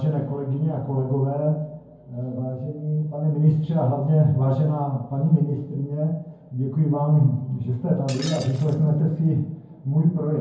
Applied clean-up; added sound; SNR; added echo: none; Shatter; 20 dB; reverberation time 0.9 s.